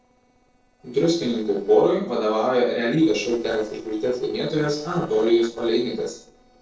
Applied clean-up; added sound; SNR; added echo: neural separator model SepFormer DNS4.